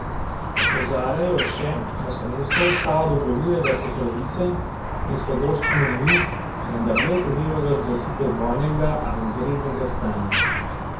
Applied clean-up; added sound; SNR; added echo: none; Bird vocalization, bird call, bird song; 1 dB; reverberation time 0.6 s.